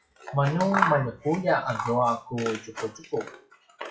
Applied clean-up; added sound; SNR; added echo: classical method WPE with log-MMSE.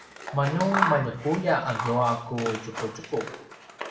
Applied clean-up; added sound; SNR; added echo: none; Scissors; 6 dB; reverberation time 0.6 s.